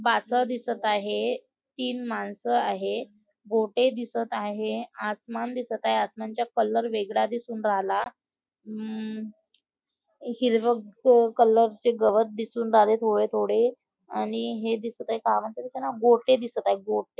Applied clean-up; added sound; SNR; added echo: none; none; none; none.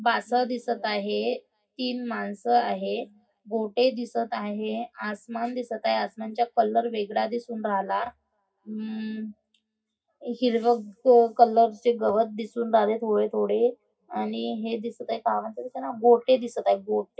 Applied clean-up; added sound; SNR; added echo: none; none; none; reverberation time 0.4 s.